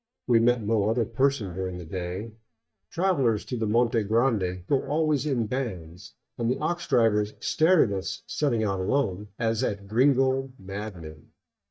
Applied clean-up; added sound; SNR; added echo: neural mask model DeepFilterNet 3.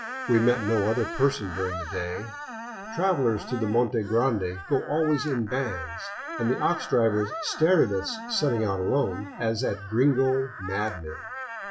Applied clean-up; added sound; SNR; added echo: classical method WPE with log-MMSE.